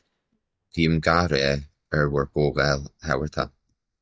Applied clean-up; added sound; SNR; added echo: neural mask model DeepFilterNet 3.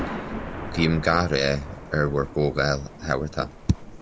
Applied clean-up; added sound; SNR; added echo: none; Thunder; 10 dB; none.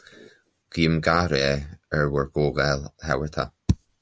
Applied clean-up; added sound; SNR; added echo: none; none; none; none.